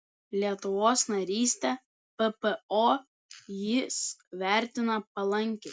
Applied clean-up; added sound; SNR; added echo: none; none; none; none.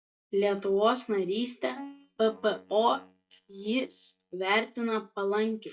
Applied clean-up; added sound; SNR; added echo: neural mask model DeepFilterNet 3.